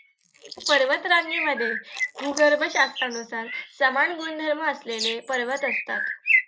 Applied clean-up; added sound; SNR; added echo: neural mask model Resemble Enhance denoiser.